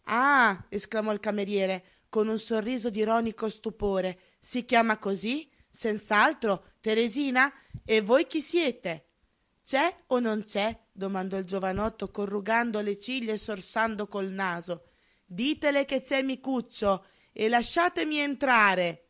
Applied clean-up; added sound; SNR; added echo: none; none; none; none.